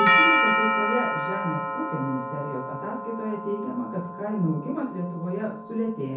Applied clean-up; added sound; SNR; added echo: none; Doorbell; -3 dB; reverberation time 0.6 s.